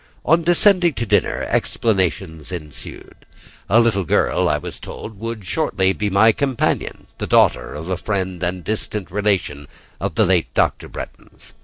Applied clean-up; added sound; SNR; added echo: neural separator model SepFormer DNS4.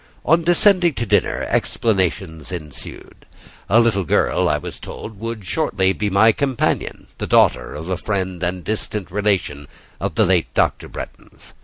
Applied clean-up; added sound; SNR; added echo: none; none; none; none.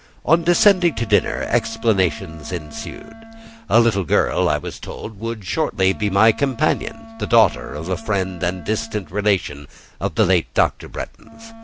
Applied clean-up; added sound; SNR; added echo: none; Wind instrument, woodwind instrument; 20 dB; none.